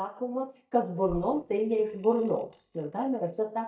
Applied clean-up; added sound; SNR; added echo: neural mask model DeepFilterNet 3.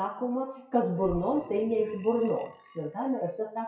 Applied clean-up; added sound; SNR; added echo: classical method WPE with log-MMSE.